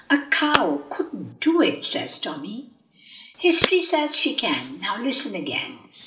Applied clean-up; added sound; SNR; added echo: none; Telephone; 10 dB; reverberation time 1.3 s.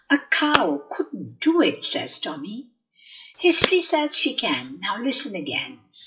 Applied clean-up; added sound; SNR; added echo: classical method WPE with log-MMSE.